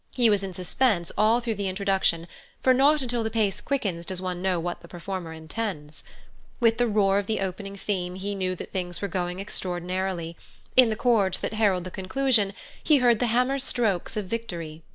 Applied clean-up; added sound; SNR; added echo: none; none; none; none.